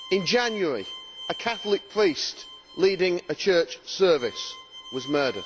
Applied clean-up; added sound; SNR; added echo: none; Bowed string instrument; 16 dB; none.